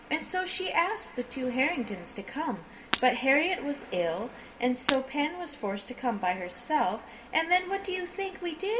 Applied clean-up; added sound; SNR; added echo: none; Shatter; 7 dB; reverberation time 1.5 s.